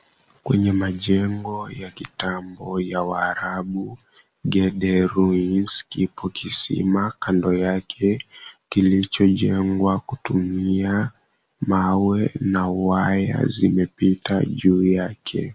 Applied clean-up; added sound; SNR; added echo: none; none; none; none.